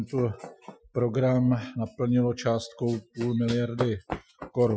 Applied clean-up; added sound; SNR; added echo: classical method Wiener filter.